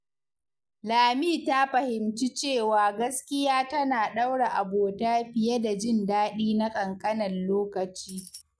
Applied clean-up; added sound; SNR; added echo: none; Tambourine; 16 dB; none.